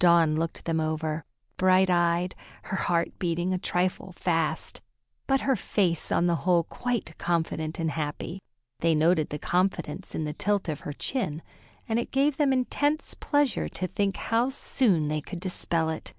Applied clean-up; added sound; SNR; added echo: none; none; none; none.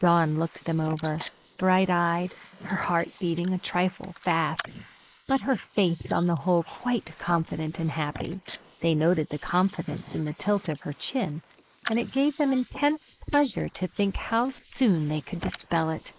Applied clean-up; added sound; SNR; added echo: neural mask model Resemble Enhance denoiser.